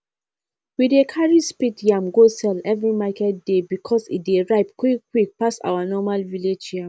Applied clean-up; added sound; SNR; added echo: none; none; none; none.